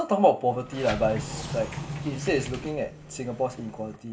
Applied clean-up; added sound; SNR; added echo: none; Sliding door; 9 dB; reverberation time 1.9 s.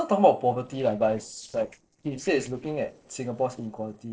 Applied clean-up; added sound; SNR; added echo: neural separator model SepFormer DNS4.